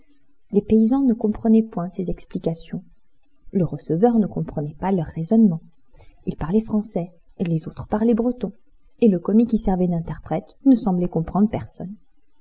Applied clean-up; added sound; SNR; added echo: none; none; none; none.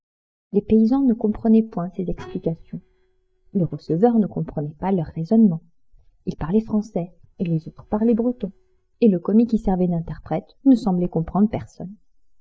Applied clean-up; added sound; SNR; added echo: neural mask model DeepFilterNet 3.